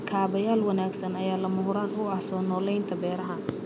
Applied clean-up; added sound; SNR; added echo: none; none; none; none.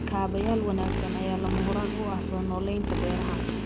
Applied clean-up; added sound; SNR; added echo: none; Motorcycle; 1 dB; none.